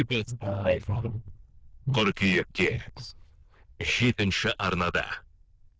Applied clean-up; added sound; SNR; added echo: neural diffusion model UNIVERSE++.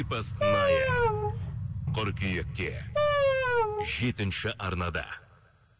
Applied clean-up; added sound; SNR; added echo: none; Wind instrument, woodwind instrument; -4 dB; none.